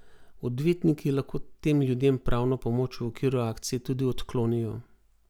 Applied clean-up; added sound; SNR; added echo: none; none; none; none.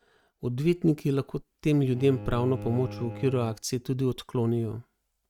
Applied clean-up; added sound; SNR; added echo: neural mask model RNNoise.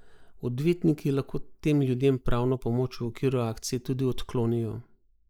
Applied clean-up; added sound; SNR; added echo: neural mask model Resemble Enhance denoiser.